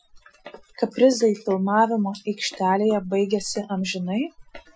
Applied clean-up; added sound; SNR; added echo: classical method Wiener filter.